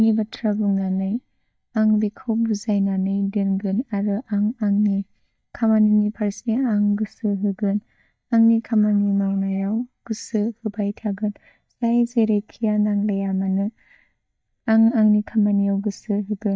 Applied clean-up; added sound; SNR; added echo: neural mask model DeepFilterNet 3.